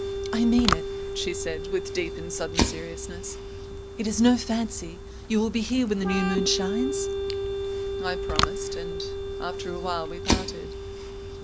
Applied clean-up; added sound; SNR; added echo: none; Fire + Organ; 1 dB; none.